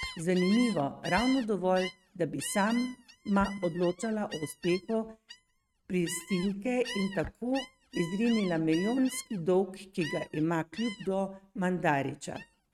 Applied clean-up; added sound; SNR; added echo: neural mask model RNNoise.